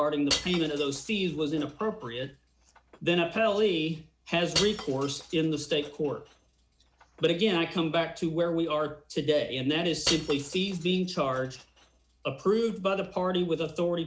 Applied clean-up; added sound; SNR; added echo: none; Shatter / Crushing; 10 dB; none.